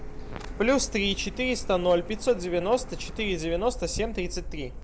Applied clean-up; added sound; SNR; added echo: none; Printer; 8 dB; none.